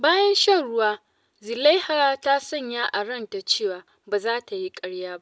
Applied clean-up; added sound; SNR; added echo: none; none; none; none.